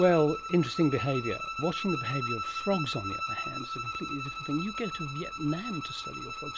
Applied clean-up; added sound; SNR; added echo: none; Bowed string instrument; 6 dB; none.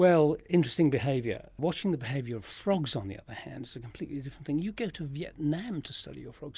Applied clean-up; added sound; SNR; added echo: none; none; none; none.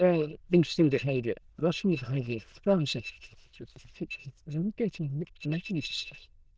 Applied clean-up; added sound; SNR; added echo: neural diffusion model UNIVERSE++.